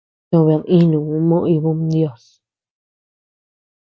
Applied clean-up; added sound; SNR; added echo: none; none; none; none.